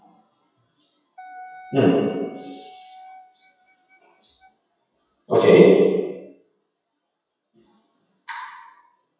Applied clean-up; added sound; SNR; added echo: classical method WPE with log-MMSE.